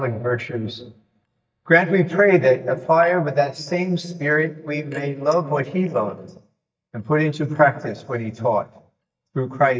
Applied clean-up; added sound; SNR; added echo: neural mask model DeepFilterNet 3.